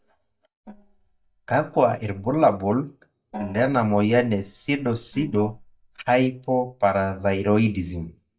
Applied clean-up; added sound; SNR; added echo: neural mask model DeepFilterNet 3.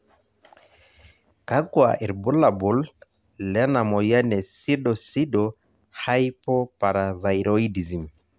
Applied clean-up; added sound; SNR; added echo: none; none; none; none.